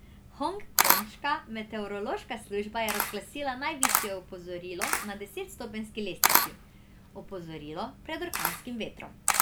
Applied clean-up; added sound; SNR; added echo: none; Camera; -4 dB; none.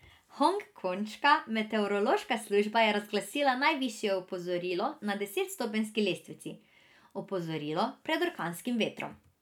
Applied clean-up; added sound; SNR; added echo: none; none; none; none.